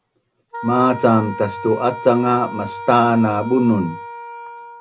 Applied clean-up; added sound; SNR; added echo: none; Wind instrument, woodwind instrument; 13 dB; none.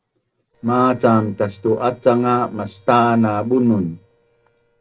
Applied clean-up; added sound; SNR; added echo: neural separator model SepFormer DNS4.